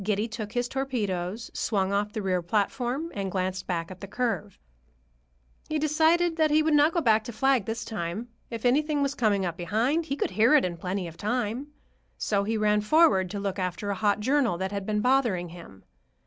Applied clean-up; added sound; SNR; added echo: none; none; none; none.